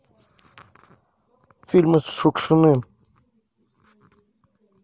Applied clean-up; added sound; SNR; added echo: none; none; none; none.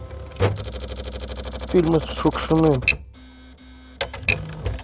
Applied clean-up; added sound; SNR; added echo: none; Typewriter; 3 dB; none.